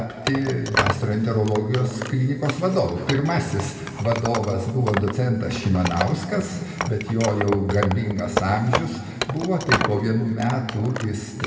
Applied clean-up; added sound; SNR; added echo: none; Wood; 7 dB; reverberation time 2.2 s.